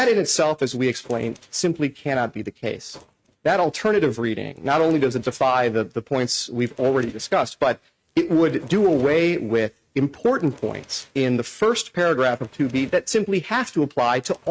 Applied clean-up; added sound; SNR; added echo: neural mask model RNNoise.